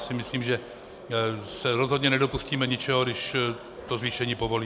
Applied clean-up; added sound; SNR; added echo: none; none; none; none.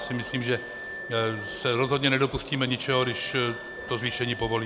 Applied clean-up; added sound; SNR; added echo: none; Wind instrument, woodwind instrument; 13 dB; none.